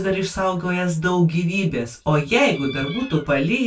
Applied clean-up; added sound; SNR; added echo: none; none; none; reverberation time 0.2 s.